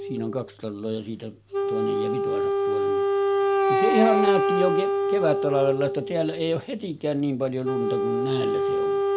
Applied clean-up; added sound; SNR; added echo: none; Wind instrument, woodwind instrument; -3 dB; none.